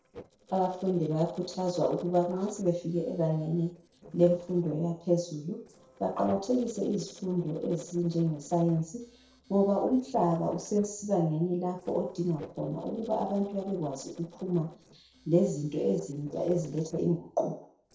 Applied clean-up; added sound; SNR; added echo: neural separator model SepFormer DNS4.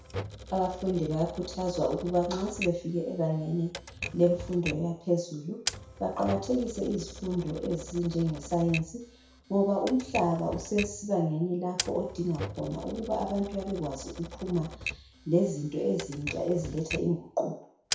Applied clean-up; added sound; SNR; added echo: none; Typewriter; 11 dB; reverberation time 0.6 s.